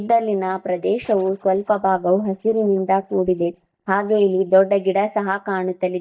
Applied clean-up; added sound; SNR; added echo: neural mask model DeepFilterNet 3.